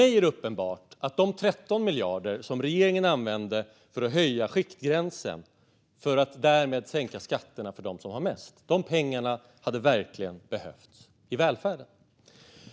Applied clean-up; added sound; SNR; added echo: none; none; none; none.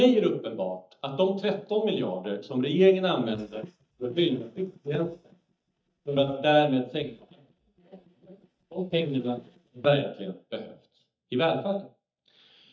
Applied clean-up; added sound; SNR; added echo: neural mask model DeepFilterNet 3.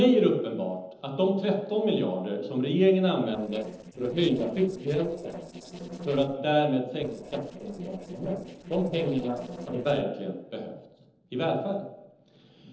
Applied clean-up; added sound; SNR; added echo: neural separator model SepFormer DNS4.